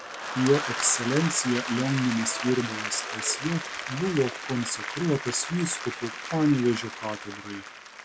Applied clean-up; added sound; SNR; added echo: none; Applause / Crowd; 7 dB; none.